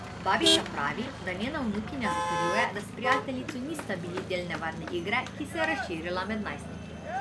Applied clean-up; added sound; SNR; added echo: none; Motor vehicle (road); 0 dB; none.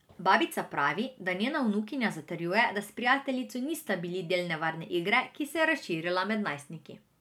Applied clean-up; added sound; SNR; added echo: none; none; none; none.